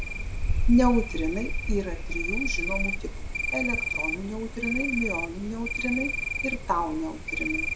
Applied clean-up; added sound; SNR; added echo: none; Cricket; -1 dB; none.